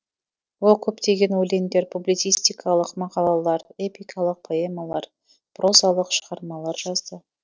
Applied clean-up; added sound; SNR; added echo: neural separator model SepFormer DNS4.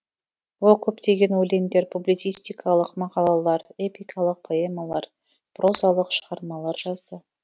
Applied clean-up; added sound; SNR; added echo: neural mask model RNNoise.